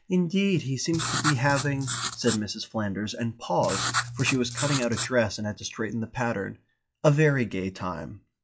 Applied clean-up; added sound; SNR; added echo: classical method log-MMSE.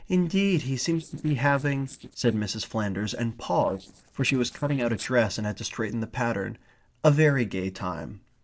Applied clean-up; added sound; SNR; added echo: neural separator model SepFormer DNS4.